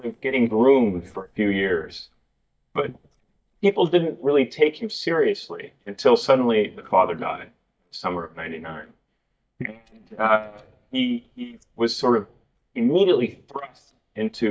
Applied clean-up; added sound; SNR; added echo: neural mask model DeepFilterNet 3.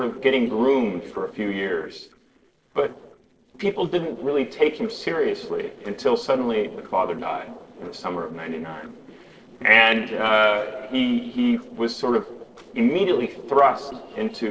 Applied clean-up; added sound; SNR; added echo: neural separator model SepFormer DNS4.